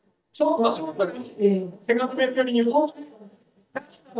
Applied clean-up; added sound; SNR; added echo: neural mask model DeepFilterNet 3.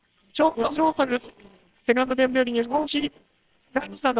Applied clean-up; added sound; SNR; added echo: neural separator model SepFormer WHAMR!.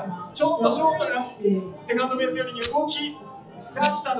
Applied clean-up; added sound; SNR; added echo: classical method WPE with log-MMSE.